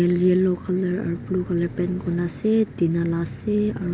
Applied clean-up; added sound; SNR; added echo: none; none; none; none.